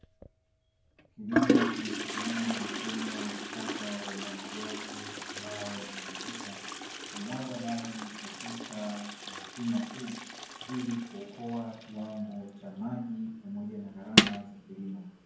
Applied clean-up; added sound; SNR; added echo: none; Toilet flush; -4 dB; reverberation time 0.9 s.